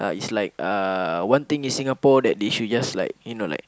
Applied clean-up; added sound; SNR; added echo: none; none; none; none.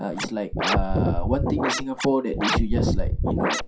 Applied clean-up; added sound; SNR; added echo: classical method WPE with log-MMSE.